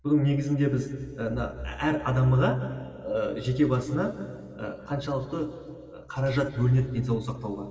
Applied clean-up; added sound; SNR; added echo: none; none; none; reverberation time 2.6 s.